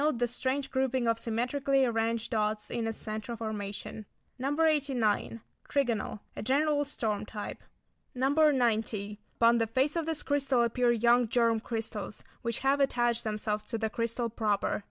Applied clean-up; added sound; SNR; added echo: none; none; none; none.